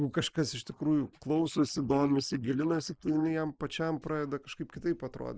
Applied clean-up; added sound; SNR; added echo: neural mask model Resemble Enhance denoiser.